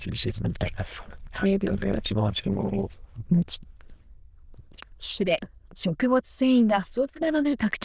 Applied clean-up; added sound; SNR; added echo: neural diffusion model UNIVERSE++.